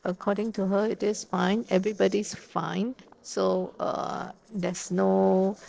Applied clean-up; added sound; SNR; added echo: neural separator model SepFormer DNS4.